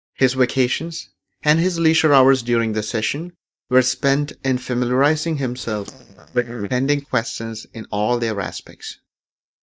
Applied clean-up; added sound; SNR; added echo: neural mask model DeepFilterNet 3.